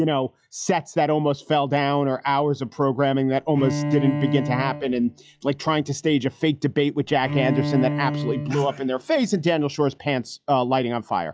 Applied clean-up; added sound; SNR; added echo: classical method log-MMSE.